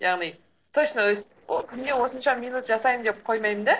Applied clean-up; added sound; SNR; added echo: neural separator model SepFormer DNS4.